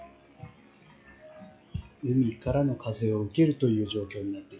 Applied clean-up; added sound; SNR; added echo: classical method WPE with log-MMSE.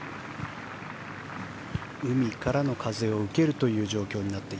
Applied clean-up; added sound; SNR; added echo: none; none; none; none.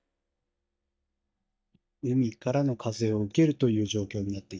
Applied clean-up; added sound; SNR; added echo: neural mask model DeepFilterNet 3.